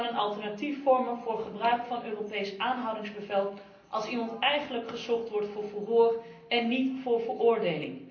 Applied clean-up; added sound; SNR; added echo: none; none; none; reverberation time 0.6 s.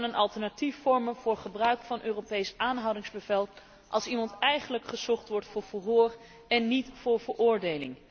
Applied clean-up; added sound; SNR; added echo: none; none; none; none.